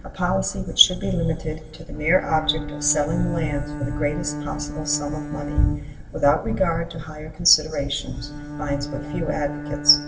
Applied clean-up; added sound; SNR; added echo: none; Bowed string instrument; 10 dB; reverberation time 1.5 s.